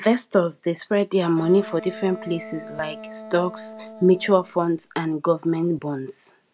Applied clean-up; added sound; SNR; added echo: none; Wind instrument, woodwind instrument; 16 dB; none.